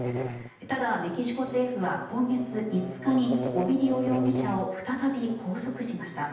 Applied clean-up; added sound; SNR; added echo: none; Buzz; 7 dB; reverberation time 0.9 s.